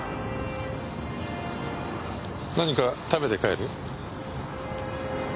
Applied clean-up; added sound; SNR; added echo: none; none; none; none.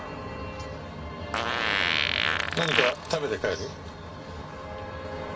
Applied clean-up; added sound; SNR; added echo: none; Fart; -4 dB; reverberation time 0.1 s.